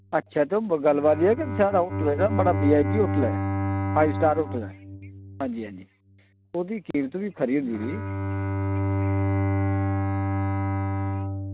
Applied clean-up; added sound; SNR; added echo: neural mask model RNNoise.